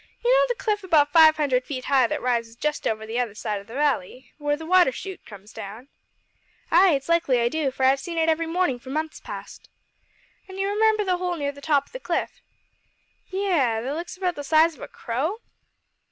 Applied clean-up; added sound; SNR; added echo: none; none; none; none.